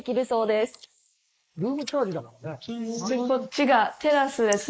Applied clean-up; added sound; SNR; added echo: neural mask model Resemble Enhance denoiser.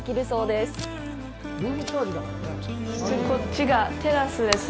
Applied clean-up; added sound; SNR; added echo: none; Packing tape, duct tape; 14 dB; none.